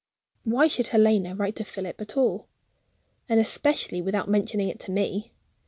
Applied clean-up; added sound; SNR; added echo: none; none; none; none.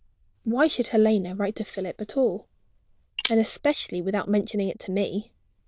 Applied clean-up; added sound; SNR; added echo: neural diffusion model UNIVERSE++.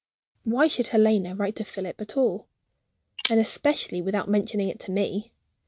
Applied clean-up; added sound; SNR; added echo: neural mask model RNNoise.